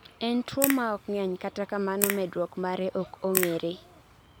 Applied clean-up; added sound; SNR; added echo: none; Crack / Crackle; 6 dB; none.